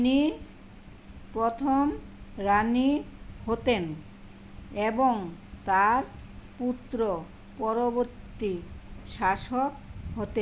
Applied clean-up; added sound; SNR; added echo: none; none; none; none.